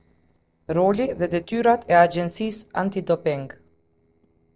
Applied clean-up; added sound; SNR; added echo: neural separator model SepFormer DNS4.